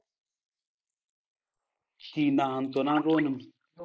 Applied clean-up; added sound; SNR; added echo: neural mask model Resemble Enhance denoiser.